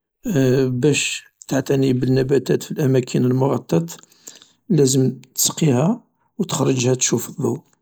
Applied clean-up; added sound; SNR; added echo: neural mask model Resemble Enhance denoiser.